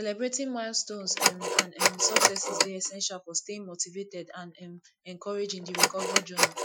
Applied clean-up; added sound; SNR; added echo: classical method Wiener filter.